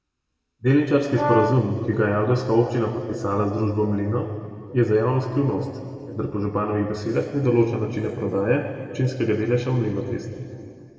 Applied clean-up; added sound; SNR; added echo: none; Brass instrument; 4 dB; reverberation time 2.5 s.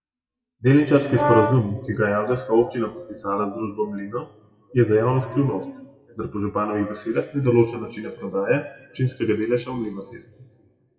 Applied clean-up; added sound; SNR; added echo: classical method WPE with log-MMSE.